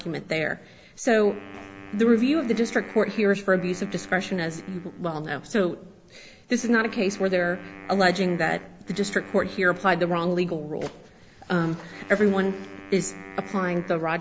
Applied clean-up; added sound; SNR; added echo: none; Wind instrument, woodwind instrument; 19 dB; none.